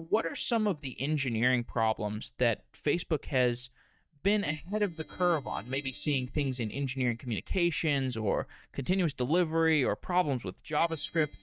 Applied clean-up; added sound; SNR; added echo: neural mask model DeepFilterNet 3.